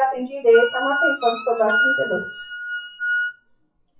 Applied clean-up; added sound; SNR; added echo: classical method WPE with log-MMSE.